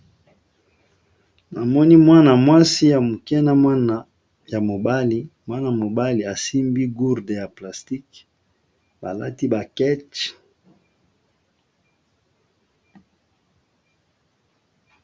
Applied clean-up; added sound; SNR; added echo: none; none; none; none.